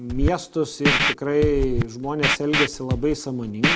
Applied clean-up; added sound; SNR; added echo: none; Scratching (performance technique); 0 dB; none.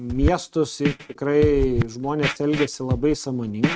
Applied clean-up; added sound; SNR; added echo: neural mask model RNNoise.